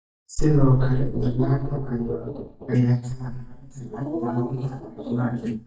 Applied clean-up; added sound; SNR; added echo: neural mask model DeepFilterNet 3.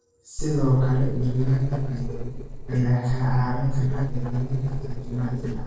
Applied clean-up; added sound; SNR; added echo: neural separator model SepFormer DNS4.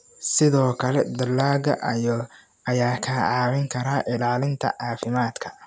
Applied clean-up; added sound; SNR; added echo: none; none; none; none.